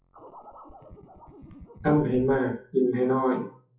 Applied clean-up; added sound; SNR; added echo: classical method WPE with log-MMSE.